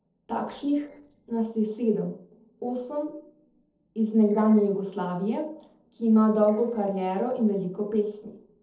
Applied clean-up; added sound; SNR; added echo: neural separator model SepFormer DNS4.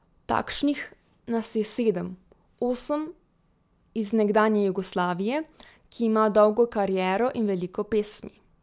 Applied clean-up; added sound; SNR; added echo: none; none; none; none.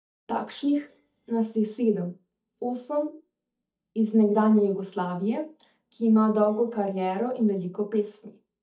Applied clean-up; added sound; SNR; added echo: neural mask model DeepFilterNet 3.